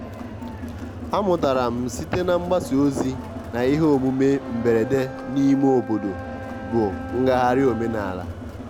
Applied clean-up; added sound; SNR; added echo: none; Wind instrument, woodwind instrument + Crowd; 10 dB; none.